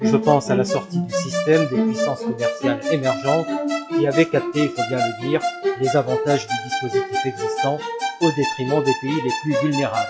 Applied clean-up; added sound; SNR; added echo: classical method log-MMSE.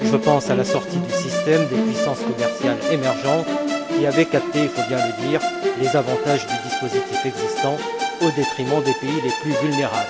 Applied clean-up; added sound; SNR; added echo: none; Musical instrument; 0 dB; none.